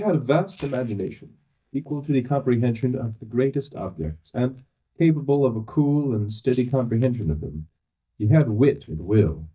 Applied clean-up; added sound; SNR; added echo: neural mask model DeepFilterNet 3.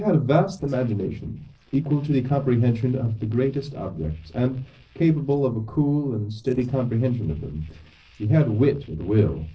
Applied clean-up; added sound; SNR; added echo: neural separator model SepFormer DNS4.